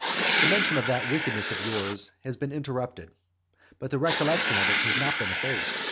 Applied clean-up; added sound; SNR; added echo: none; Writing; -4 dB; none.